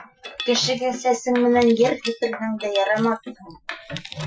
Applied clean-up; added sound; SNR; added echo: classical method Wiener filter.